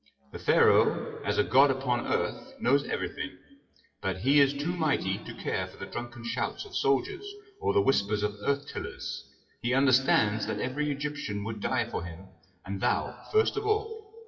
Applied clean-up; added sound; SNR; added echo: classical method WPE with log-MMSE.